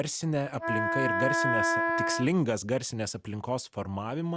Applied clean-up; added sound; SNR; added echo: none; Wind instrument, woodwind instrument; -3 dB; none.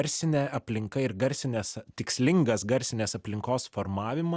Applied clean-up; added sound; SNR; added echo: none; none; none; none.